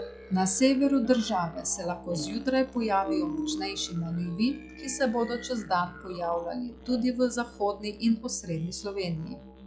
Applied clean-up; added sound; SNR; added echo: classical method log-MMSE.